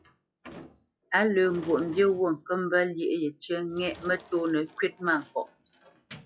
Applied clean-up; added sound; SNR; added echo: classical method log-MMSE.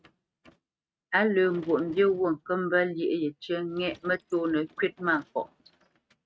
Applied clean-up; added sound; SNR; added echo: neural mask model RNNoise.